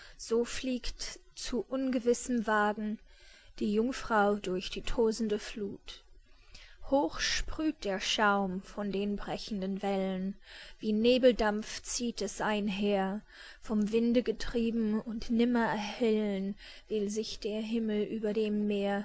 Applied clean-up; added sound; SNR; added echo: none; none; none; none.